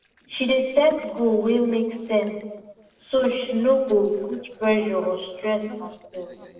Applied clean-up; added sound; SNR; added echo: neural separator model SepFormer DNS4.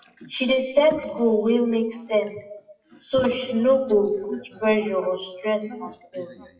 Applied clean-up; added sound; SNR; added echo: classical method WPE with log-MMSE.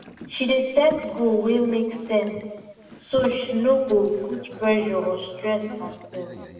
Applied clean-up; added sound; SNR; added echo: none; Boat, Water vehicle; 19 dB; reverberation time 1.2 s.